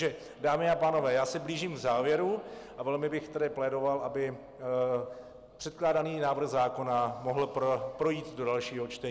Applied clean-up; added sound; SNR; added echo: none; none; none; none.